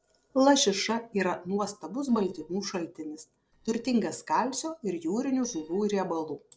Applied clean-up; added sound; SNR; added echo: neural separator model SepFormer DNS4.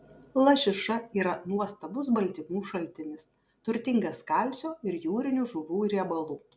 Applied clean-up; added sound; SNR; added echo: none; none; none; none.